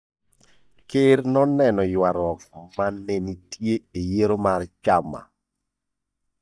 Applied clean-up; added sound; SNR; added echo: neural mask model DeepFilterNet 3.